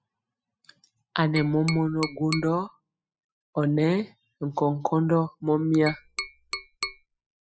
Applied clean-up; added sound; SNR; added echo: classical method spectral subtraction.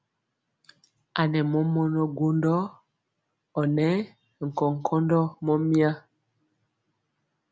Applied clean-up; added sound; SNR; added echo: none; none; none; none.